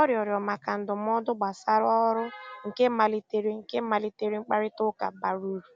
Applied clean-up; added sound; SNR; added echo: none; none; none; none.